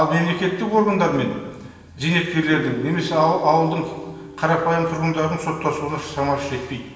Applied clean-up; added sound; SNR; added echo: none; Guitar; 17 dB; reverberation time 1.4 s.